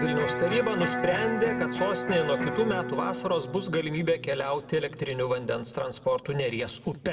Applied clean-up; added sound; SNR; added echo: none; Electric guitar; 5 dB; reverberation time 1.0 s.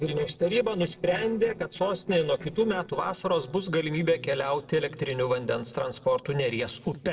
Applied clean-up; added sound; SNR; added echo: neural separator model SepFormer DNS4.